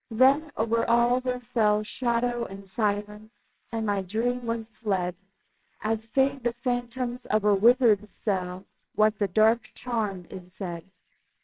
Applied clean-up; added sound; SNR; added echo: neural separator model SepFormer WHAMR!.